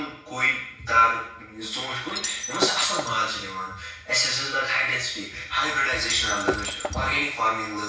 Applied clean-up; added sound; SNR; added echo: none; Shatter; 6 dB; reverberation time 0.6 s.